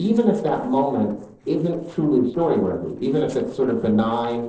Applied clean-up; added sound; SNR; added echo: neural separator model SepFormer DNS4.